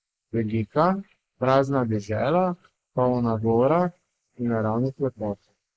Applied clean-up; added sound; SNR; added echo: neural mask model Resemble Enhance denoiser.